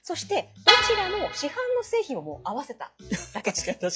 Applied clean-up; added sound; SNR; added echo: classical method log-MMSE.